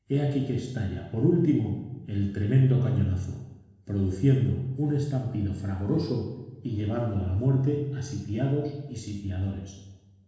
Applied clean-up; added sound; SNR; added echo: none; none; none; reverberation time 1.1 s.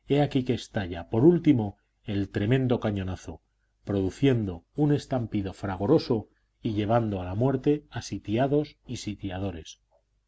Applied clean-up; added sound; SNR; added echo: none; none; none; none.